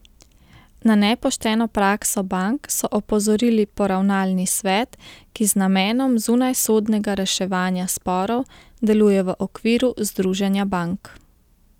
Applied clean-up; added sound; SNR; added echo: none; none; none; none.